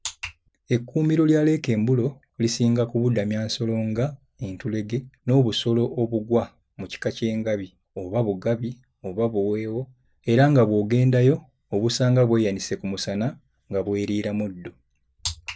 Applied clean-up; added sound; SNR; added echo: none; none; none; none.